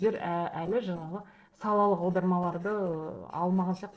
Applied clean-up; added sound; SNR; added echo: neural separator model SepFormer DNS4.